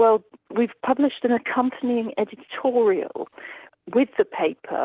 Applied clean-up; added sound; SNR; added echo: none; none; none; none.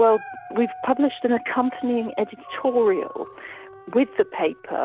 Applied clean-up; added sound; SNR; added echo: none; Dog; 16 dB; none.